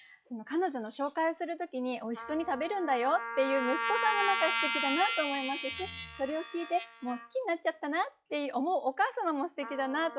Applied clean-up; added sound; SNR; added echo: classical method log-MMSE.